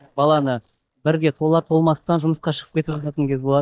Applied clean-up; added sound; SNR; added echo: neural mask model DeepFilterNet 3.